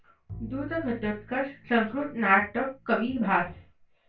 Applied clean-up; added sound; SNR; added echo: none; Bowed string instrument; 18 dB; reverberation time 0.2 s.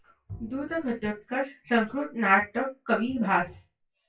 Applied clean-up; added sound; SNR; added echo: classical method WPE with log-MMSE.